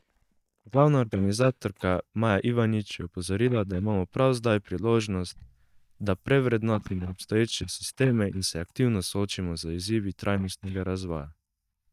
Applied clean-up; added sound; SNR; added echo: neural mask model DeepFilterNet 3.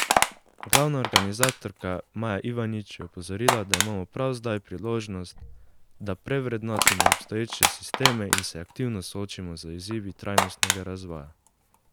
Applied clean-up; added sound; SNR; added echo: none; Crushing; -2 dB; none.